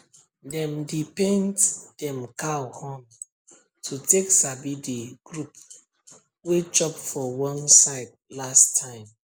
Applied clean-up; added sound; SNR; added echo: neural mask model Resemble Enhance denoiser.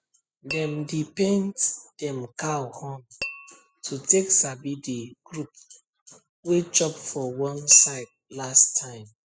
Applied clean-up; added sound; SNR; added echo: classical method spectral subtraction.